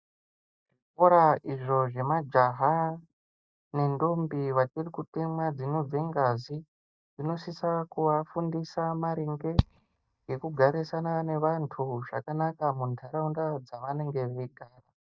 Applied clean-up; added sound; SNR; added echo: neural mask model DeepFilterNet 3.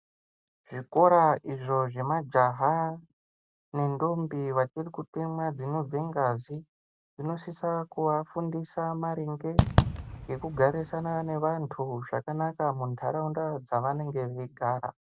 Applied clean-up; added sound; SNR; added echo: none; Fireworks; 0 dB; none.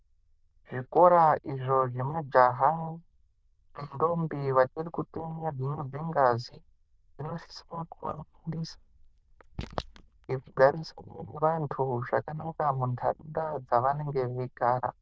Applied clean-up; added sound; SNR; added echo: neural diffusion model UNIVERSE++.